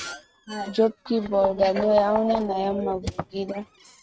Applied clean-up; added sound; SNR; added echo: neural mask model RNNoise.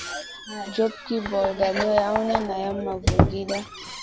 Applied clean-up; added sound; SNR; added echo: none; Squeak + Knock; 2 dB; none.